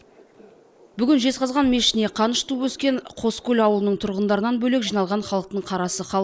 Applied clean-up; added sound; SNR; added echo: none; none; none; none.